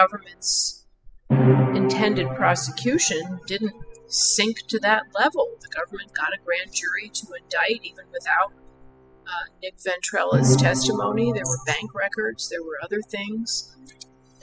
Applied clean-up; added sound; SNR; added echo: classical method spectral subtraction.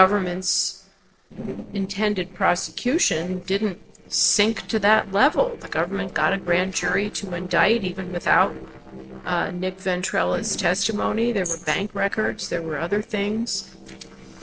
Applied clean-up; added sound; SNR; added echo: neural separator model SepFormer DNS4.